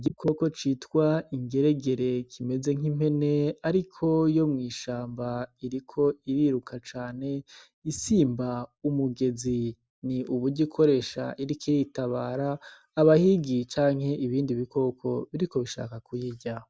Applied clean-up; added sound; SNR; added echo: none; none; none; none.